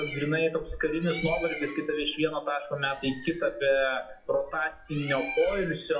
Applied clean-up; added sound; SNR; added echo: classical method WPE with log-MMSE.